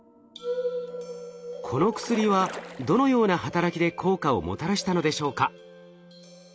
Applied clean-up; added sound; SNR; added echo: none; Splash, splatter + Dishes, pots, and pans; 13 dB; none.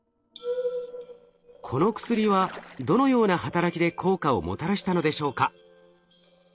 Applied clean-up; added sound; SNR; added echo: neural separator model SepFormer DNS4.